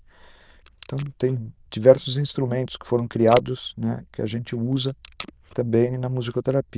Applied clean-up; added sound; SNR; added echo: neural diffusion model UNIVERSE++.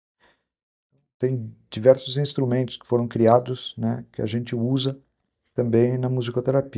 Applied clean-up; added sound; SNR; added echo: neural mask model DeepFilterNet 3.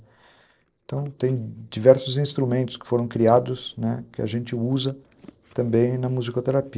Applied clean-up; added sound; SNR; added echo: neural separator model SepFormer DNS4.